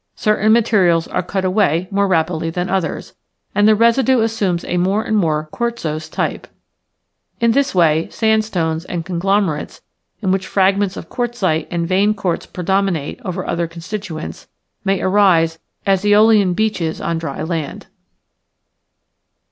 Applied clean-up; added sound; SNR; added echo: none; none; none; none.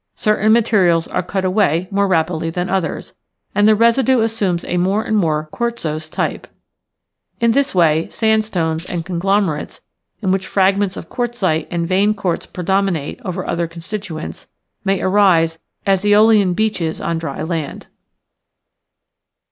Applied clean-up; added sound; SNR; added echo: neural mask model Resemble Enhance denoiser.